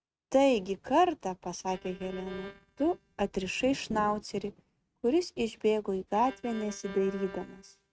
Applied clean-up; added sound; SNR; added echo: neural mask model RNNoise.